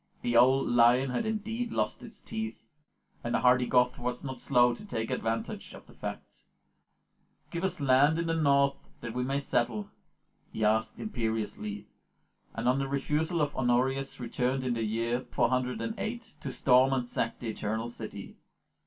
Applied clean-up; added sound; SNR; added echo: none; none; none; reverberation time 0.2 s.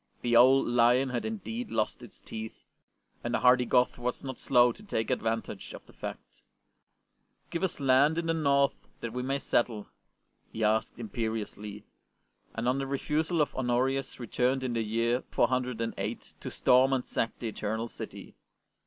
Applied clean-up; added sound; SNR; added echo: none; none; none; none.